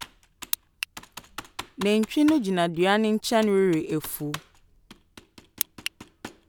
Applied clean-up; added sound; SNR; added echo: none; Computer keyboard; 18 dB; none.